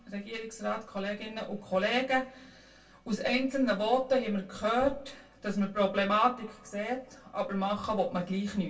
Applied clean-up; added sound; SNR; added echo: none; Thump, thud; 17 dB; reverberation time 0.2 s.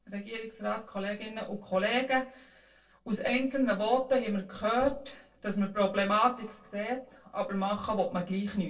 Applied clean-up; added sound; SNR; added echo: neural separator model SepFormer DNS4.